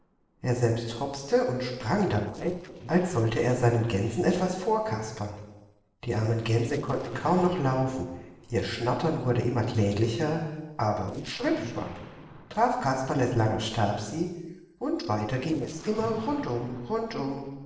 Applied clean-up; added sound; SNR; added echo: neural separator model SepFormer DNS4.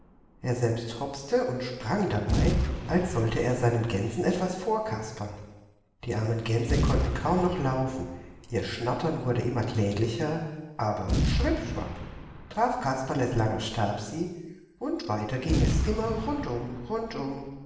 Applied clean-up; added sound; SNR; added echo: none; Boom; 4 dB; reverberation time 1.1 s.